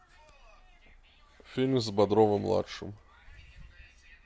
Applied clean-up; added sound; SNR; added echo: none; none; none; none.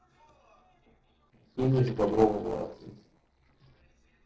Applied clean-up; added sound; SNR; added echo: neural separator model SepFormer DNS4.